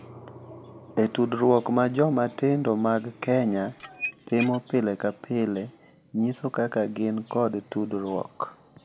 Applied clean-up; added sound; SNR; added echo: none; Squeak / Dishes, pots, and pans; 13 dB; none.